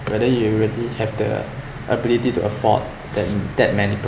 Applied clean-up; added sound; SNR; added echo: none; none; none; none.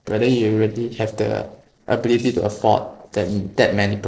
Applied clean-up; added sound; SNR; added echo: neural separator model SepFormer DNS4.